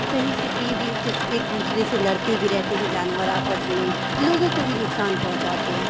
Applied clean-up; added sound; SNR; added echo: none; Rain; 0 dB; none.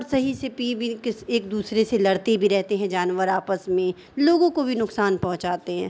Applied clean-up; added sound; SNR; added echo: none; none; none; none.